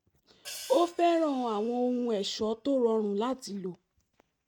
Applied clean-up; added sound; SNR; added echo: neural mask model RNNoise.